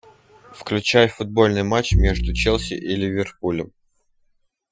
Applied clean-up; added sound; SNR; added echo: classical method Wiener filter.